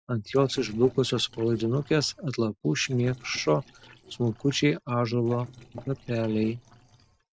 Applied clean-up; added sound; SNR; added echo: neural separator model SepFormer DNS4.